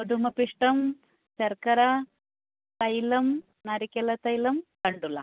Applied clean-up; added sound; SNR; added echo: none; none; none; none.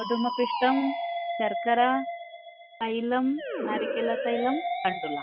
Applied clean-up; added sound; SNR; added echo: classical method log-MMSE.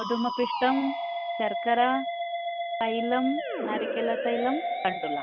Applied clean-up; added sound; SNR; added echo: none; Musical instrument; 2 dB; none.